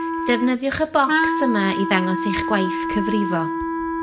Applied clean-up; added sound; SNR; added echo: none; Wind instrument, woodwind instrument; 1 dB; reverberation time 0.5 s.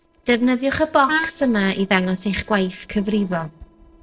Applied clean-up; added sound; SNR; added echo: neural separator model SepFormer DNS4.